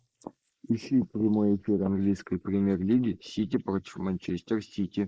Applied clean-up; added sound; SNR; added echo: neural mask model Resemble Enhance denoiser.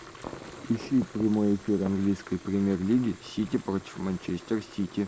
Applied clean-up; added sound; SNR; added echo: none; Fill (with liquid) / Water tap, faucet; 19 dB; none.